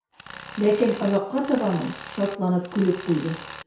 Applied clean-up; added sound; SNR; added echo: none; Tools; 14 dB; reverberation time 0.6 s.